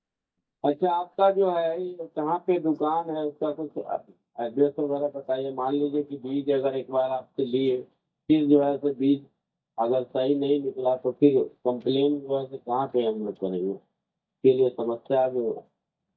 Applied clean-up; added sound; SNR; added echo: neural mask model DeepFilterNet 3.